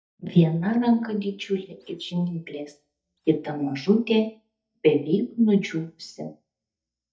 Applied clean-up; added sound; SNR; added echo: neural mask model DeepFilterNet 3.